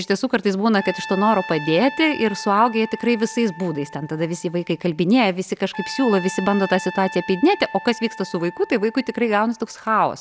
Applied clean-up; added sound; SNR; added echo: none; Trumpet; 15 dB; none.